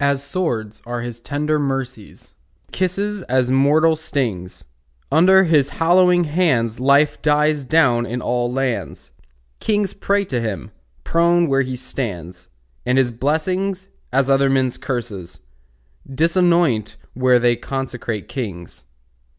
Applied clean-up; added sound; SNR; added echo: none; none; none; none.